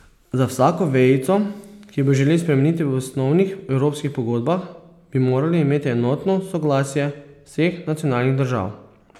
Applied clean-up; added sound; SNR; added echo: none; none; none; none.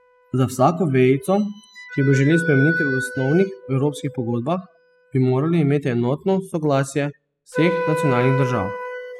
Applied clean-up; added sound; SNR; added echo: classical method spectral subtraction.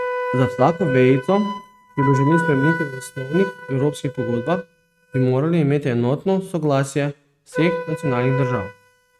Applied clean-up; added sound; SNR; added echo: neural mask model RNNoise.